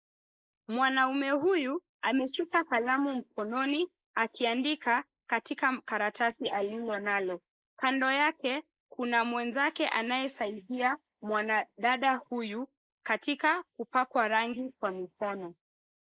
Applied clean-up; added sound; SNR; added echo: neural mask model Resemble Enhance denoiser.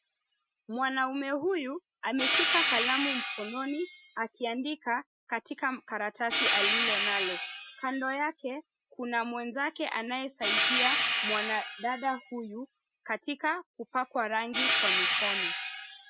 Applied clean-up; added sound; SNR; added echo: classical method Wiener filter.